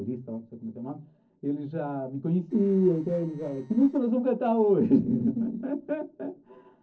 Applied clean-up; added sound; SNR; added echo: neural separator model SepFormer DNS4.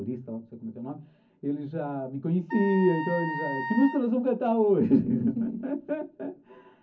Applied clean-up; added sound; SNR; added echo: none; Wind instrument, woodwind instrument; 8 dB; reverberation time 0.4 s.